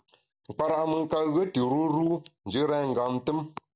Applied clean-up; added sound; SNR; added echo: none; none; none; none.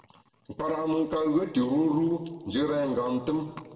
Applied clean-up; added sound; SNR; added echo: none; none; none; reverberation time 1.4 s.